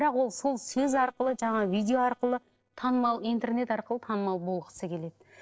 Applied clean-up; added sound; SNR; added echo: neural separator model SepFormer DNS4.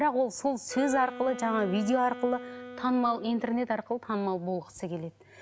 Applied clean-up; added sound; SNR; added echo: none; Wind instrument, woodwind instrument; 13 dB; none.